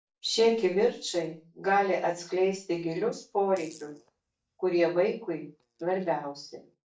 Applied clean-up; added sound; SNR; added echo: neural mask model DeepFilterNet 3.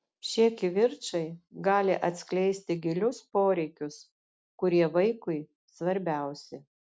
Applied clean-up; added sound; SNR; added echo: none; none; none; none.